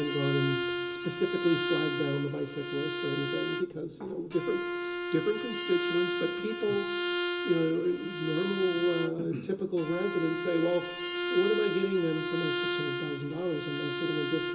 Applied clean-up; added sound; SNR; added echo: none; Bowed string instrument; 2 dB; reverberation time 0.2 s.